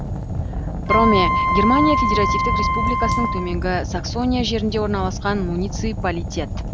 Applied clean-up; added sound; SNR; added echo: none; Fire + Wind instrument, woodwind instrument; -1 dB; none.